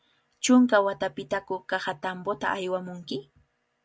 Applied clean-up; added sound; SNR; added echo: none; none; none; none.